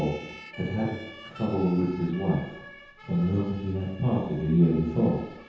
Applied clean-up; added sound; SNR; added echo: none; Siren; 19 dB; reverberation time 0.9 s.